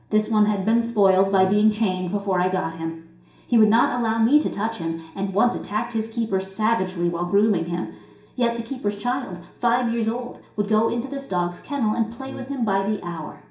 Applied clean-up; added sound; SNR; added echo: none; Brass instrument; 18 dB; reverberation time 0.5 s.